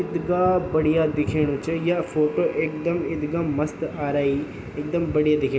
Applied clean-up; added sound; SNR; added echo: none; none; none; none.